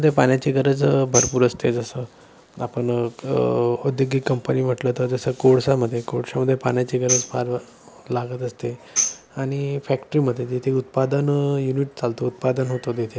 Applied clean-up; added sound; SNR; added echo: none; Tambourine; 7 dB; none.